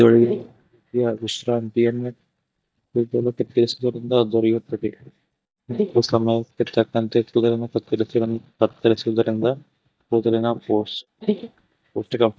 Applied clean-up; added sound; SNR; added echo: neural mask model DeepFilterNet 3.